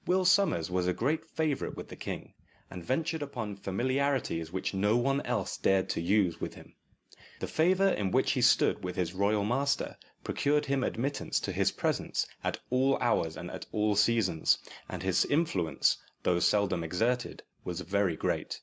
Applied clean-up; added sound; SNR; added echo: none; none; none; none.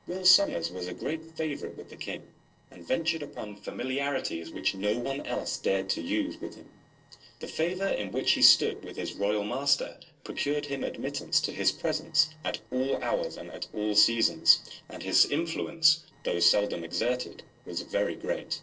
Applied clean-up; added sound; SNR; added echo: neural separator model SepFormer DNS4.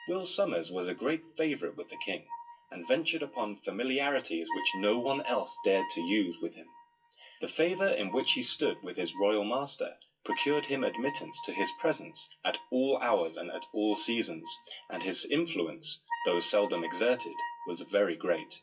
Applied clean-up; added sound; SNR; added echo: classical method WPE with log-MMSE.